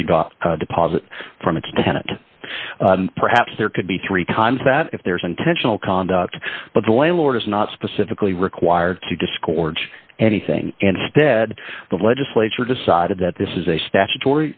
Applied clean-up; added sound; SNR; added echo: none; none; none; none.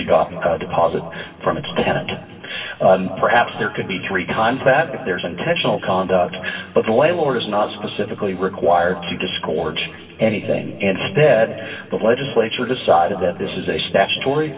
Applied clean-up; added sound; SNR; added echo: none; none; none; reverberation time 2.6 s.